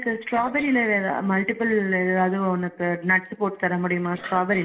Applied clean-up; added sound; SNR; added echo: neural separator model SepFormer DNS4.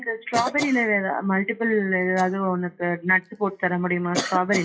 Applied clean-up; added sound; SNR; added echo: classical method WPE with log-MMSE.